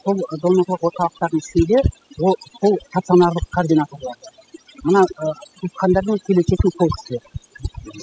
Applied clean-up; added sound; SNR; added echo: classical method spectral subtraction.